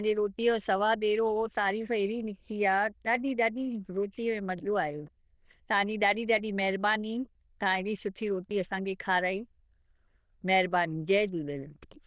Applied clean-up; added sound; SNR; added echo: neural diffusion model UNIVERSE++.